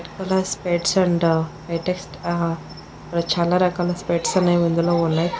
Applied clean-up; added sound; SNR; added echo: none; Cricket; 16 dB; none.